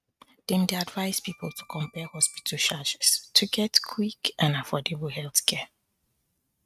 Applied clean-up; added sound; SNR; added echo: neural mask model RNNoise.